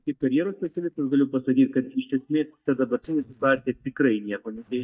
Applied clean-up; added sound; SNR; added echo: neural mask model DeepFilterNet 3.